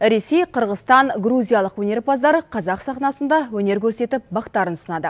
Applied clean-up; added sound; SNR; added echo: none; none; none; none.